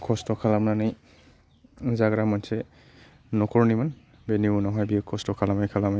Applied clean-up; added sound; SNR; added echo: none; none; none; none.